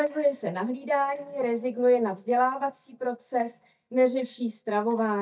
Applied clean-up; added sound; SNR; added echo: neural mask model DeepFilterNet 3.